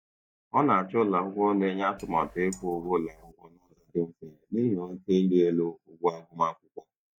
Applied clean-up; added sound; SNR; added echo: neural mask model DeepFilterNet 3.